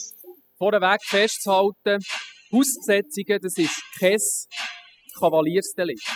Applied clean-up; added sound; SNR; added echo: classical method spectral subtraction.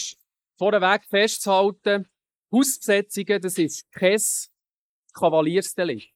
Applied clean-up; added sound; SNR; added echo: neural mask model Resemble Enhance denoiser.